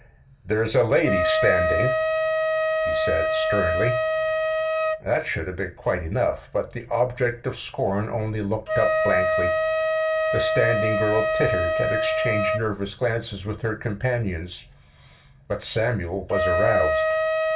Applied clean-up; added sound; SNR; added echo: none; Wind instrument, woodwind instrument; -1 dB; reverberation time 0.2 s.